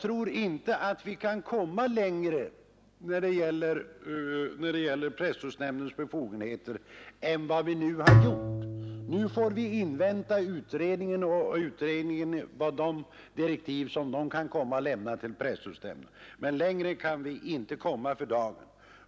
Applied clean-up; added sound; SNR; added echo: none; Bowed string instrument; -3 dB; none.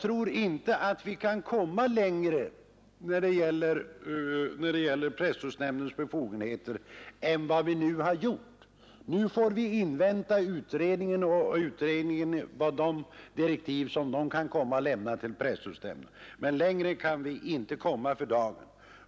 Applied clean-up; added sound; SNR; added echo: none; none; none; none.